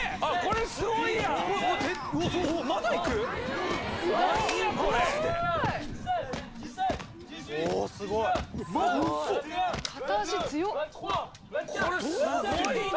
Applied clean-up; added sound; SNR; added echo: none; Bird vocalization, bird call, bird song; 19 dB; none.